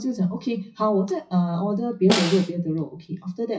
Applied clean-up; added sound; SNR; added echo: classical method WPE with log-MMSE.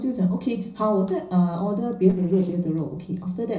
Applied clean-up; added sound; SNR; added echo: neural separator model SepFormer DNS4.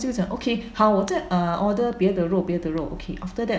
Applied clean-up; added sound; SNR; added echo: none; none; none; none.